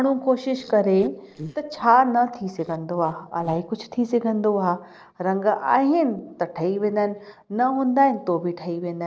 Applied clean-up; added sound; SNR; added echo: neural separator model SepFormer DNS4.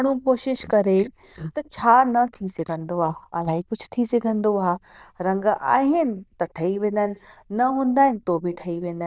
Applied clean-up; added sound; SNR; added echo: neural diffusion model UNIVERSE++.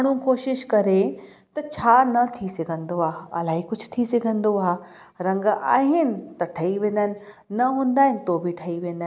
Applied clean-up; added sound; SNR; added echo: none; none; none; none.